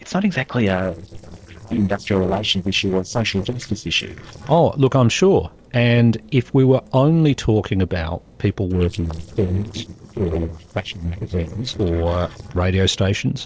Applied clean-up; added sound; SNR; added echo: neural separator model SepFormer DNS4.